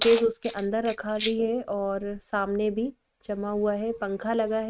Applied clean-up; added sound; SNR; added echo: neural mask model RNNoise.